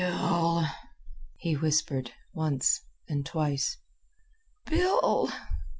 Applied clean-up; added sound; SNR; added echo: none; none; none; none.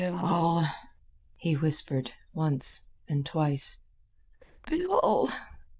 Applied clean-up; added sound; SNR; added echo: neural diffusion model UNIVERSE++.